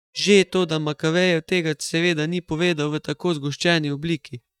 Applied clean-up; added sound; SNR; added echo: neural mask model DeepFilterNet 3.